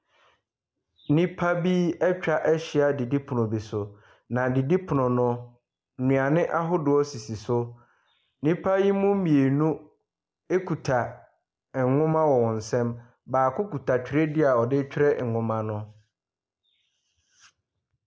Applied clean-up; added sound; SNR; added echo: none; none; none; none.